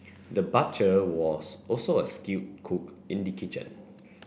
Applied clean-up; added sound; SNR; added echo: none; none; none; none.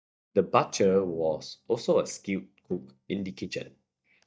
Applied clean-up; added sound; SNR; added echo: neural mask model DeepFilterNet 3.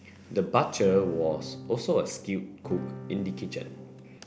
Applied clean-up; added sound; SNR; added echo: none; Acoustic guitar / Strum; 11 dB; none.